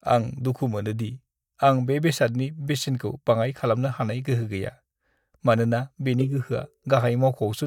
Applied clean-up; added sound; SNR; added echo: neural mask model DeepFilterNet 3.